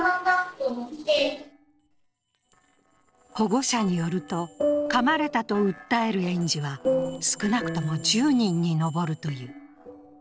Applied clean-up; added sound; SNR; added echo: neural separator model SepFormer DNS4.